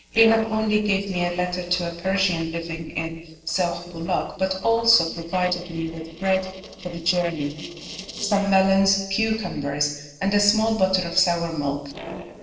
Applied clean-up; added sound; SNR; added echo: neural separator model SepFormer DNS4.